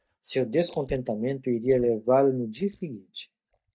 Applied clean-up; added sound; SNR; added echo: neural mask model DeepFilterNet 3.